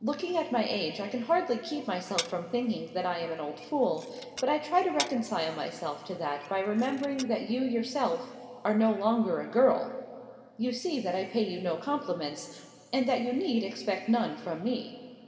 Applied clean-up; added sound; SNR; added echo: none; Glass; 13 dB; reverberation time 2.2 s.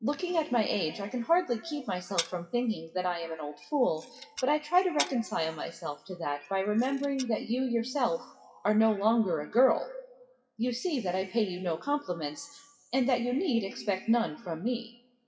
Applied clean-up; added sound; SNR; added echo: classical method WPE with log-MMSE.